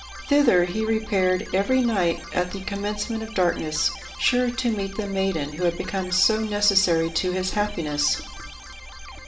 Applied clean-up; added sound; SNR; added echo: none; Keyboard (musical); 17 dB; reverberation time 1.7 s.